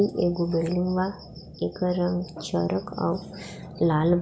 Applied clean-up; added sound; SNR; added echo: none; none; none; none.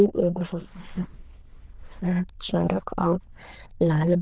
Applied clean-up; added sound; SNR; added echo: neural diffusion model UNIVERSE++.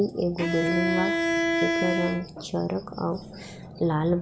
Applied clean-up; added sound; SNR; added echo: none; Bowed string instrument; 0 dB; none.